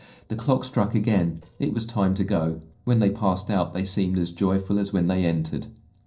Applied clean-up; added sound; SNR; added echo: neural separator model SepFormer DNS4.